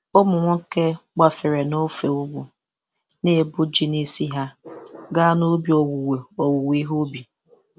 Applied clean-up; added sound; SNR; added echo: none; none; none; none.